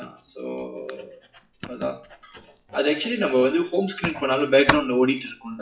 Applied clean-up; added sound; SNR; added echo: classical method WPE with log-MMSE.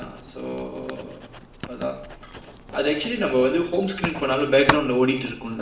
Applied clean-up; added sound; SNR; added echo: none; Writing; 9 dB; reverberation time 0.5 s.